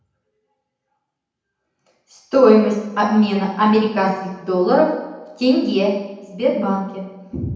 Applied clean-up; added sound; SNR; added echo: none; none; none; reverberation time 0.9 s.